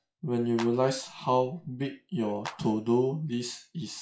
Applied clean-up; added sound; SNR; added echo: classical method WPE with log-MMSE.